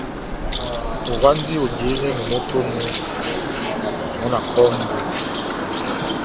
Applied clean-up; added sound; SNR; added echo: none; Bird; 1 dB; none.